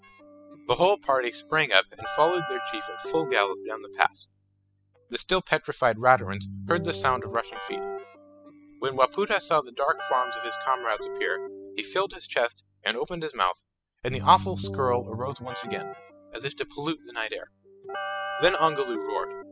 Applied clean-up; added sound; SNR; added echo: classical method spectral subtraction.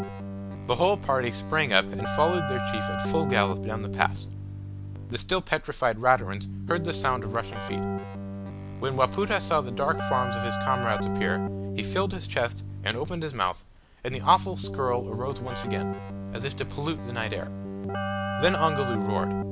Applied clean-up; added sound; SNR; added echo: none; Keyboard (musical); 4 dB; none.